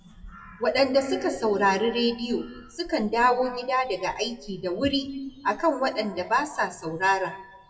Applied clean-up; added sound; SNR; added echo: classical method WPE with log-MMSE.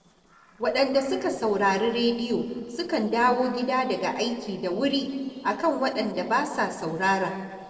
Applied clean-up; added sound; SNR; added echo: neural separator model SepFormer DNS4.